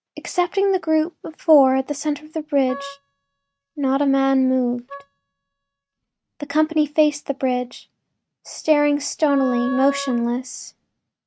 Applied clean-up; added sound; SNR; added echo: neural mask model RNNoise.